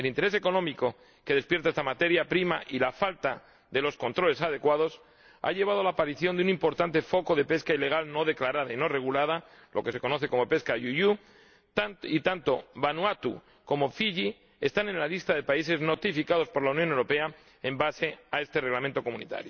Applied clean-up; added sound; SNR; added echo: none; none; none; none.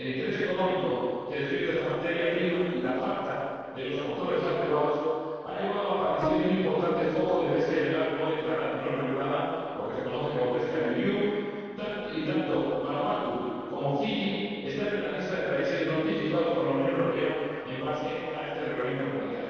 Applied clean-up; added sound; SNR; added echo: neural separator model SepFormer DNS4.